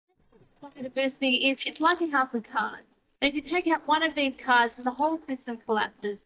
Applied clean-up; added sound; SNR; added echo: neural mask model DeepFilterNet 3.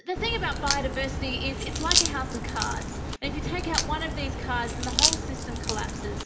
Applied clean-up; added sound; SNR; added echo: none; Crack; -4 dB; reverberation time 1.0 s.